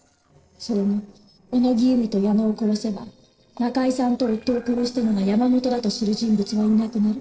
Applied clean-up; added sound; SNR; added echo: neural separator model SepFormer DNS4.